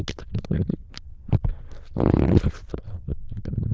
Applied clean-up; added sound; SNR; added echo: neural diffusion model UNIVERSE++.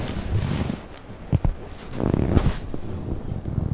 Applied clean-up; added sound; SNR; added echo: none; none; none; none.